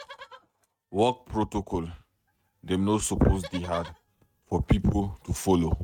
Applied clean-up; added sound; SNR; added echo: neural mask model RNNoise.